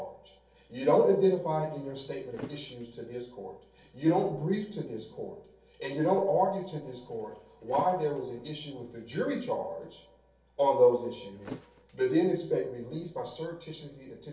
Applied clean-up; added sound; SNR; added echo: none; Thump, thud; 19 dB; reverberation time 0.4 s.